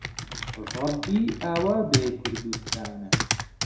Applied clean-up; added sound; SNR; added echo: none; Computer keyboard; 2 dB; reverberation time 0.6 s.